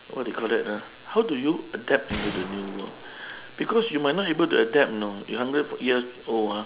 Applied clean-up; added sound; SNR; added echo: none; Gunshot, gunfire; 12 dB; none.